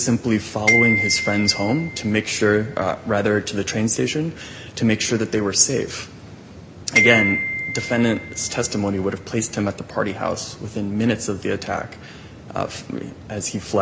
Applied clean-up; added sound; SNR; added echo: none; Glockenspiel; 2 dB; none.